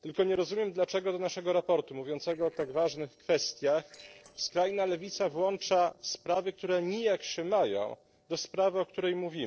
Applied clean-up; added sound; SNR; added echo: neural separator model SepFormer DNS4.